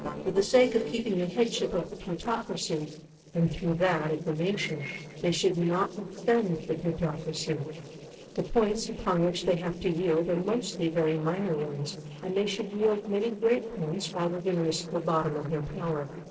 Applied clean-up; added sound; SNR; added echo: neural separator model SepFormer DNS4.